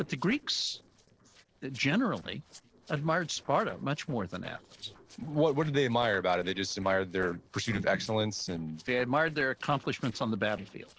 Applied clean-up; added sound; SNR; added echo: neural separator model SepFormer DNS4.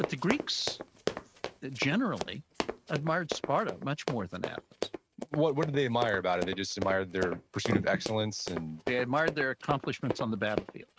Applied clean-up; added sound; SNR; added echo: neural mask model RNNoise.